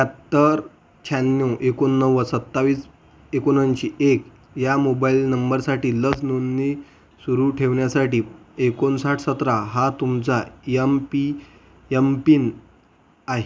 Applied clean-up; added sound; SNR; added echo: none; none; none; none.